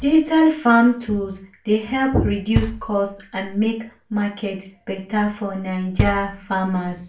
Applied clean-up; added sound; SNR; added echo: none; Knock; 11 dB; reverberation time 0.4 s.